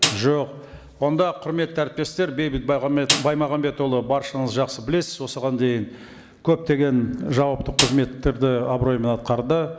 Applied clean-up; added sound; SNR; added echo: none; Snare drum; 4 dB; none.